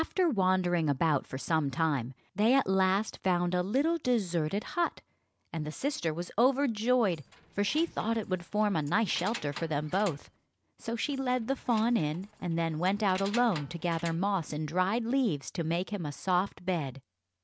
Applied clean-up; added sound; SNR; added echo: none; Keys jangling; 18 dB; none.